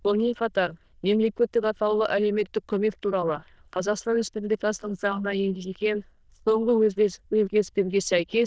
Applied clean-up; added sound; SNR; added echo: neural diffusion model UNIVERSE++.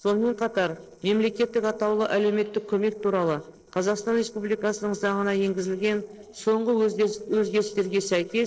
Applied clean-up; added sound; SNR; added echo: neural separator model SepFormer DNS4.